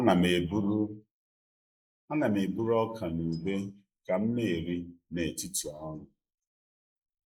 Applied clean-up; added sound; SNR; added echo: neural mask model Resemble Enhance denoiser.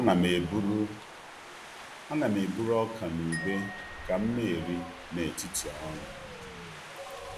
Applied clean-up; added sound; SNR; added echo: none; Wind + Glockenspiel; 11 dB; none.